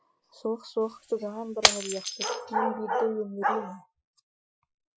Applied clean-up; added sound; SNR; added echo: classical method Wiener filter.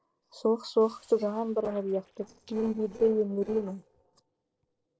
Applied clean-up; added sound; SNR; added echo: neural separator model SepFormer DNS4.